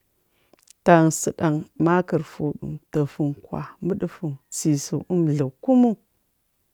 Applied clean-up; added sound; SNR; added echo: none; none; none; none.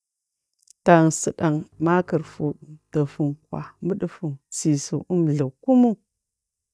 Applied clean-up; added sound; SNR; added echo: neural mask model DeepFilterNet 3.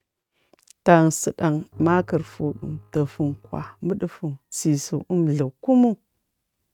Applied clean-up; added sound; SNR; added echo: neural mask model RNNoise.